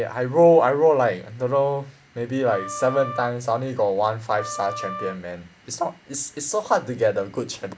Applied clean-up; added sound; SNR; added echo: none; Wind instrument, woodwind instrument; 12 dB; none.